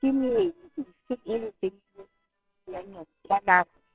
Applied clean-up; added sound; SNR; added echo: neural separator model SepFormer WHAMR!.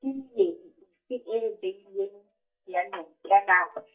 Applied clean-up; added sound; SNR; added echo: neural mask model DeepFilterNet 3.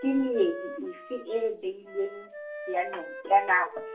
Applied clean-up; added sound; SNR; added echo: none; Wind instrument, woodwind instrument; 12 dB; reverberation time 0.3 s.